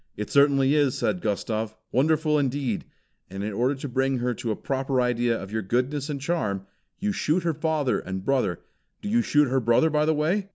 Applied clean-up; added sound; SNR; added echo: none; none; none; none.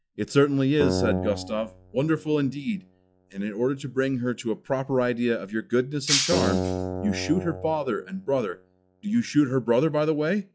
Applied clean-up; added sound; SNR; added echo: classical method log-MMSE.